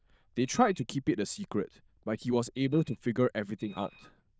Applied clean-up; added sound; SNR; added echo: neural diffusion model UNIVERSE++.